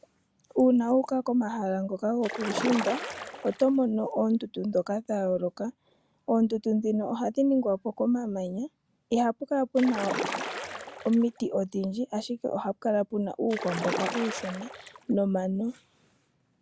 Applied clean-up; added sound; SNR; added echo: none; Splash, splatter; 7 dB; none.